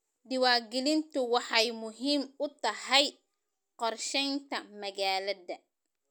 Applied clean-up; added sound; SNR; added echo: none; none; none; none.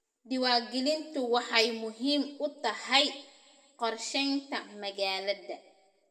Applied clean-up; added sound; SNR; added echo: none; none; none; reverberation time 0.8 s.